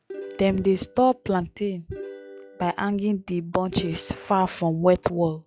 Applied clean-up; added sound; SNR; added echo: classical method log-MMSE.